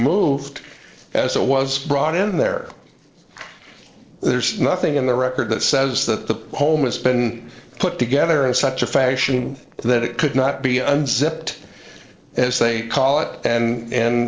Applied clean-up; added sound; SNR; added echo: neural separator model SepFormer DNS4.